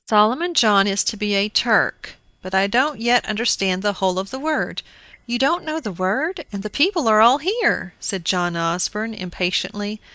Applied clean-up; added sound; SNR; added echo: neural mask model DeepFilterNet 3.